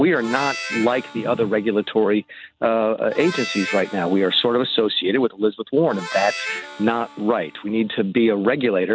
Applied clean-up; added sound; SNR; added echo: none; Harmonica; 14 dB; none.